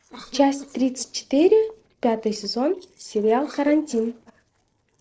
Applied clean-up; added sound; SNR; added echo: neural separator model SepFormer DNS4.